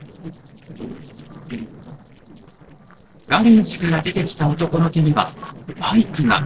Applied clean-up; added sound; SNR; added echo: neural separator model SepFormer DNS4.